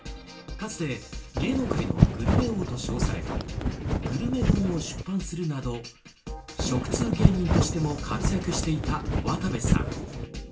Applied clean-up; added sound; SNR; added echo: none; Wind; -5 dB; reverberation time 0.2 s.